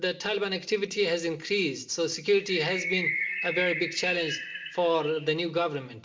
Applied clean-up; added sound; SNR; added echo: none; Bird; 5 dB; reverberation time 0.5 s.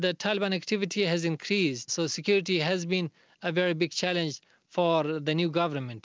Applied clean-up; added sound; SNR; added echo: none; none; none; none.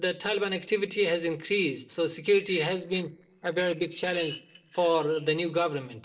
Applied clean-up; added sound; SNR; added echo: neural separator model SepFormer DNS4.